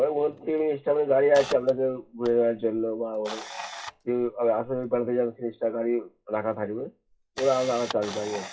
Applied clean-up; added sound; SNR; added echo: classical method WPE with log-MMSE.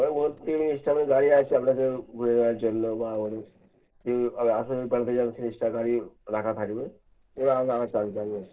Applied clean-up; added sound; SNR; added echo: neural separator model SepFormer DNS4.